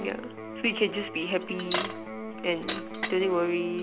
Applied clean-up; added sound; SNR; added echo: none; Electric guitar + Bicycle; 6 dB; none.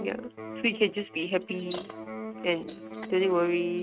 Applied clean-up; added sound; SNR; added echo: neural mask model RNNoise.